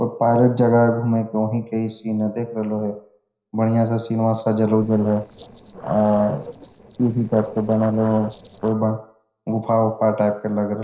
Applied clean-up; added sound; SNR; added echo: neural separator model SepFormer DNS4.